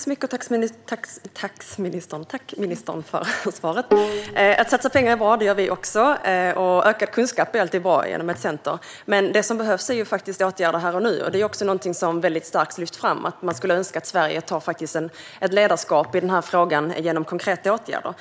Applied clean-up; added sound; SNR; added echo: none; Bowed string instrument; 4 dB; none.